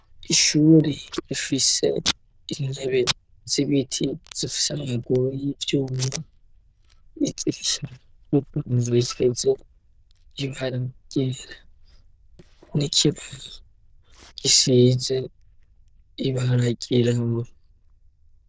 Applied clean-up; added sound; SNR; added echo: neural diffusion model UNIVERSE++.